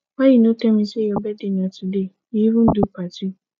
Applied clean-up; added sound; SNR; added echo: none; none; none; none.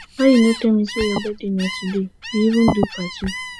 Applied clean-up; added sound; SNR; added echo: none; Gull, seagull; 13 dB; none.